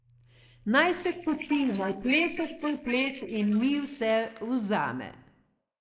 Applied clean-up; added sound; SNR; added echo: neural mask model Resemble Enhance denoiser.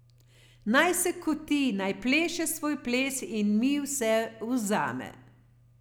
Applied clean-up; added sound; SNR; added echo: none; none; none; none.